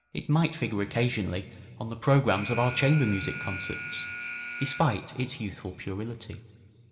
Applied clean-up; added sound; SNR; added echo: none; Alarm; 12 dB; reverberation time 1.7 s.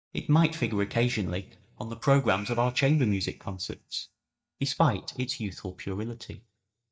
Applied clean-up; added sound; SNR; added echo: neural mask model DeepFilterNet 3.